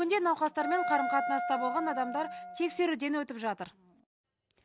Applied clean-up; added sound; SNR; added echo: none; Wind instrument, woodwind instrument; 4 dB; none.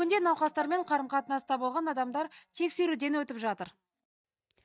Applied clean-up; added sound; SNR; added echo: neural mask model DeepFilterNet 3.